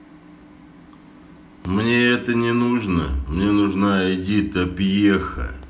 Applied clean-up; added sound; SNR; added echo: none; none; none; none.